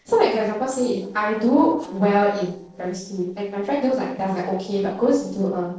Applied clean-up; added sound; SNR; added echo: neural separator model SepFormer DNS4.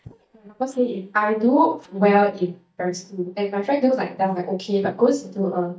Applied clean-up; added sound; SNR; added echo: neural mask model DeepFilterNet 3.